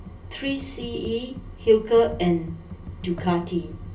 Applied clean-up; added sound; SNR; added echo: none; Computer keyboard; 15 dB; reverberation time 0.2 s.